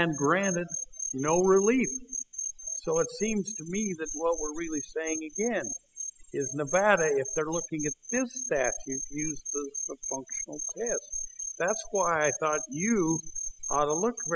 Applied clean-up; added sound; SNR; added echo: classical method spectral subtraction.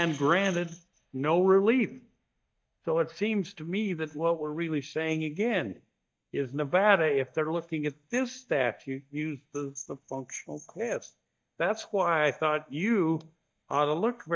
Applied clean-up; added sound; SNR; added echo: neural mask model DeepFilterNet 3.